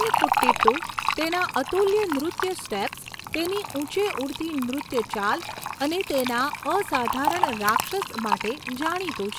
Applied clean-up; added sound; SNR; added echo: none; Fill (with liquid); 2 dB; none.